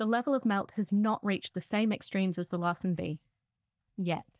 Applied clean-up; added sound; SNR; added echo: neural mask model DeepFilterNet 3.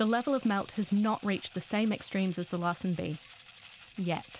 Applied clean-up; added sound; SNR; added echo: none; Rattle (instrument); 16 dB; none.